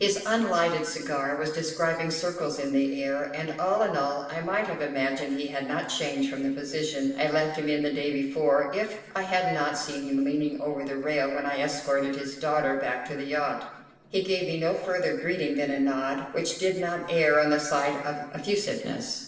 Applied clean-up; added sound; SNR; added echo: neural separator model SepFormer DNS4.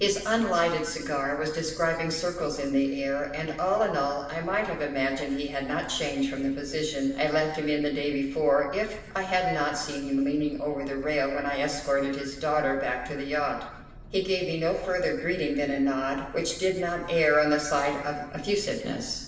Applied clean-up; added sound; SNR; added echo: none; Boat, Water vehicle; 19 dB; reverberation time 1.0 s.